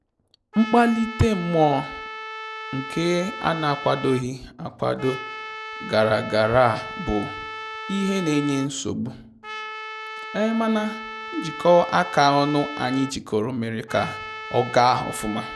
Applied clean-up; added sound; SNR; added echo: none; Trumpet; 11 dB; none.